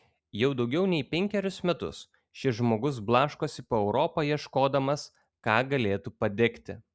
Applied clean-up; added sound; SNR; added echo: none; none; none; none.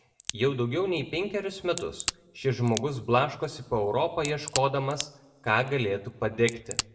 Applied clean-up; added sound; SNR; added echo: none; Crack; 12 dB; reverberation time 0.7 s.